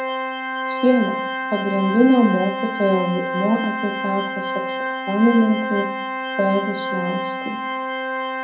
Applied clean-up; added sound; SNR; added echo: none; Organ; 4 dB; reverberation time 0.6 s.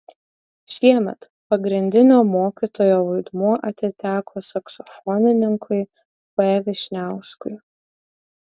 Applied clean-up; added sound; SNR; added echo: none; none; none; none.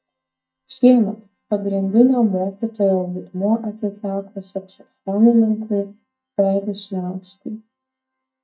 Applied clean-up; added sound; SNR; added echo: neural mask model DeepFilterNet 3.